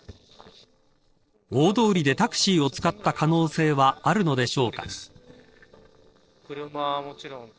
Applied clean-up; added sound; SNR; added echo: neural separator model SepFormer DNS4.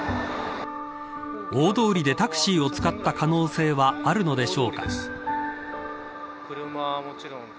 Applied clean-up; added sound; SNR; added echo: none; Bowed string instrument; 13 dB; none.